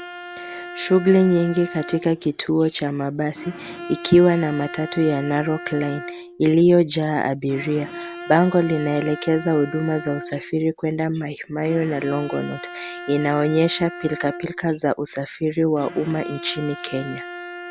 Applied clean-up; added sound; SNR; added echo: none; Bowed string instrument; 14 dB; none.